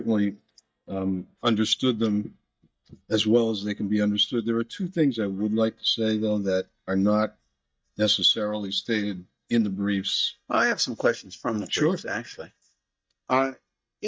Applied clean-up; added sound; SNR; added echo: neural mask model DeepFilterNet 3.